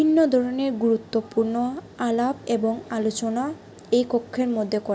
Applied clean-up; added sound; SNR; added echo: none; none; none; none.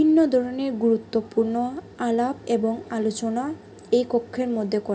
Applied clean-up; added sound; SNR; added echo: none; none; none; reverberation time 0.3 s.